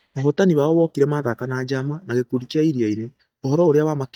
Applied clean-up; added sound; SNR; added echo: neural mask model DeepFilterNet 3.